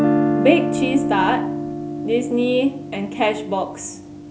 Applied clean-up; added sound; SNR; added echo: none; Guitar; 1 dB; none.